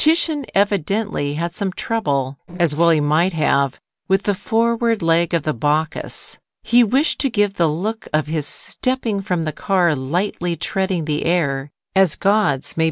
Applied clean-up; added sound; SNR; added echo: neural separator model SepFormer DNS4.